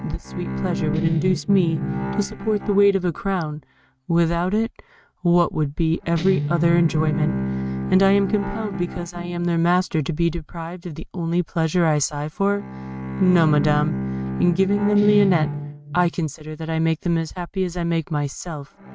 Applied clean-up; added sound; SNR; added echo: neural mask model RNNoise.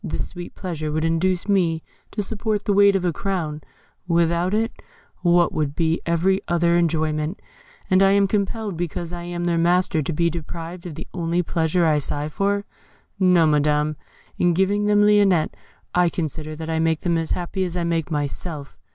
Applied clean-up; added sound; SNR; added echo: none; none; none; none.